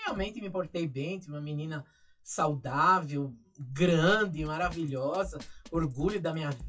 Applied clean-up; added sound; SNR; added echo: classical method WPE with log-MMSE.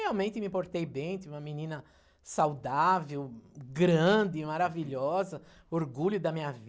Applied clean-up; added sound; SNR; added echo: none; none; none; none.